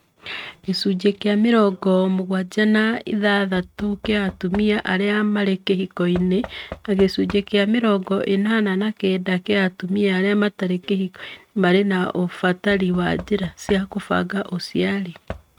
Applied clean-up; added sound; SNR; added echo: neural mask model RNNoise.